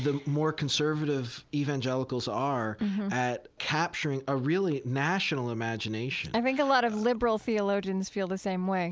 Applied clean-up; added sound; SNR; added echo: none; none; none; none.